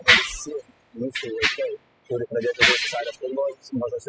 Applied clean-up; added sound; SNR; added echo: classical method spectral subtraction.